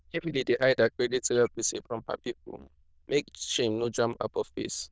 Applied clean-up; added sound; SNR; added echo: neural diffusion model UNIVERSE++.